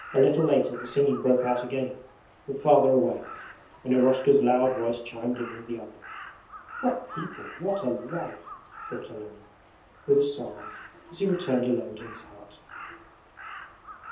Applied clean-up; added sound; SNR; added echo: none; Crow; 17 dB; reverberation time 0.5 s.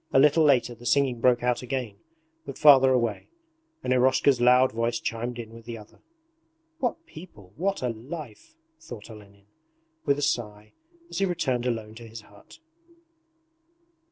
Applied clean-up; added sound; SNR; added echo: none; none; none; none.